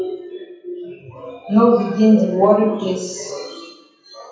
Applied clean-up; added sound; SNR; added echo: none; none; none; reverberation time 0.9 s.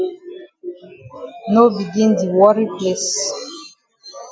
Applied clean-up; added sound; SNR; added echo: none; none; none; none.